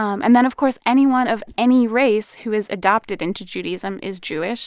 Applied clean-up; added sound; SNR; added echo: neural mask model DeepFilterNet 3.